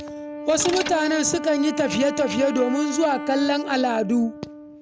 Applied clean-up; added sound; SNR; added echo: none; Mechanisms + Wind instrument, woodwind instrument; 9 dB; none.